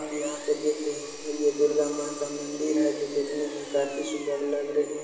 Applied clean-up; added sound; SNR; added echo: none; Power tool; 16 dB; reverberation time 1.0 s.